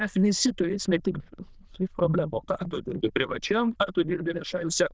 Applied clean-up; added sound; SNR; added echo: neural diffusion model UNIVERSE++.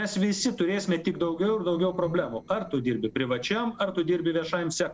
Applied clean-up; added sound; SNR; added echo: neural separator model SepFormer DNS4.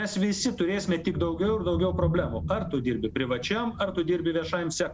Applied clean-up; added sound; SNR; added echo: none; Thunder; 8 dB; none.